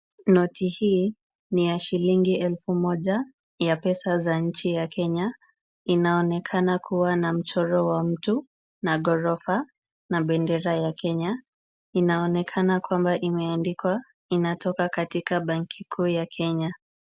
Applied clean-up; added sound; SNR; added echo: none; none; none; none.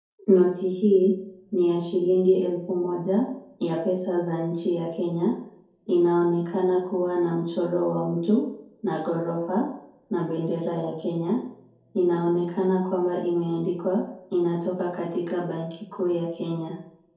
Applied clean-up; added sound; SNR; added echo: none; none; none; reverberation time 2.3 s.